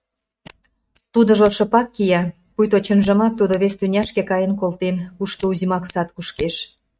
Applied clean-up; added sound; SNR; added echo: neural mask model RNNoise.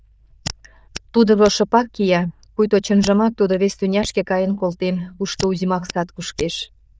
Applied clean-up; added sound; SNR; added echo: neural diffusion model UNIVERSE++.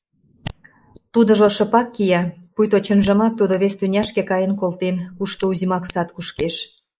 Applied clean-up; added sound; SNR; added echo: neural mask model Resemble Enhance denoiser.